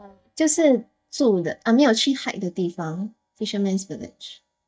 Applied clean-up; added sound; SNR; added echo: neural mask model DeepFilterNet 3.